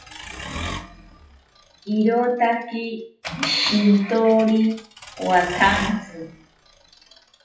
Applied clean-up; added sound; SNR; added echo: classical method WPE with log-MMSE.